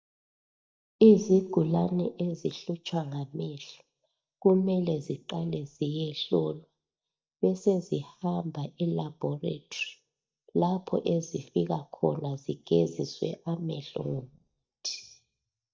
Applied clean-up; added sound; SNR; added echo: neural mask model DeepFilterNet 3.